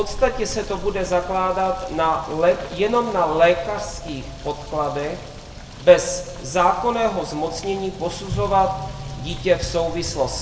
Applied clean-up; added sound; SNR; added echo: none; Motor vehicle (road) / Rain; 12 dB; reverberation time 0.9 s.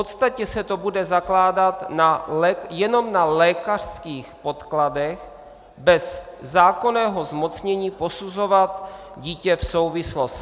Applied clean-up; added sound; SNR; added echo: none; none; none; none.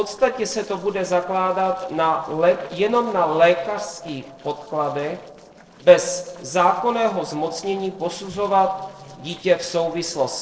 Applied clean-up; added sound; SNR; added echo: neural separator model SepFormer DNS4.